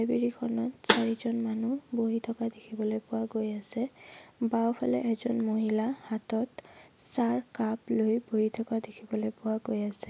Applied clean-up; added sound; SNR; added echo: none; Snare drum; -2 dB; none.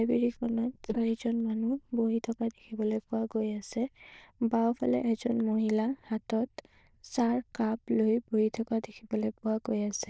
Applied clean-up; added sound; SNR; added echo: neural diffusion model UNIVERSE++.